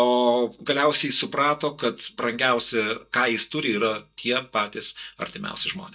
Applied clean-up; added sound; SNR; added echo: neural mask model DeepFilterNet 3.